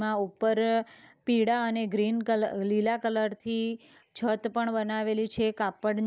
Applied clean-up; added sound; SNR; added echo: none; none; none; none.